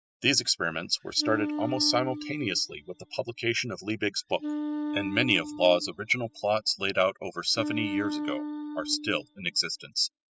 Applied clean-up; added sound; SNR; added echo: classical method spectral subtraction.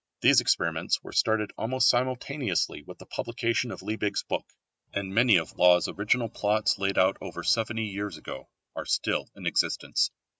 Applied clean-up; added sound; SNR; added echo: none; none; none; none.